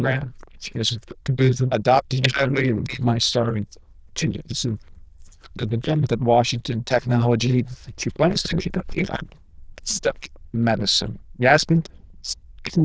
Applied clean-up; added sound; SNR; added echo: neural diffusion model UNIVERSE++.